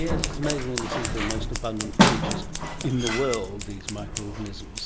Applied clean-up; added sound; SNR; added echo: none; Scissors; -3 dB; none.